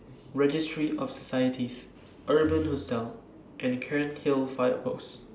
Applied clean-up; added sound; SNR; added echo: none; none; none; none.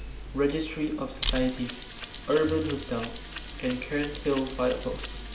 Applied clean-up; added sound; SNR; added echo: none; Mechanisms; 7 dB; none.